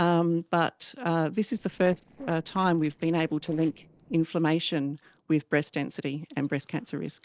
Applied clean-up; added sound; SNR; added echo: neural separator model SepFormer DNS4.